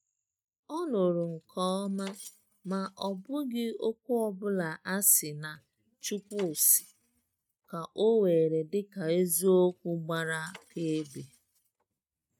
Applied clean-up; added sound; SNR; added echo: neural mask model RNNoise.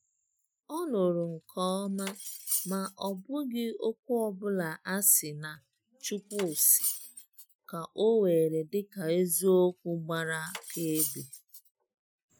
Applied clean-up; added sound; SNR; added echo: classical method Wiener filter.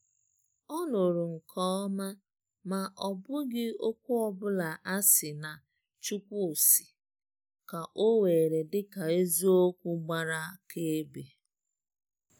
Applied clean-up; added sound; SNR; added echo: none; none; none; none.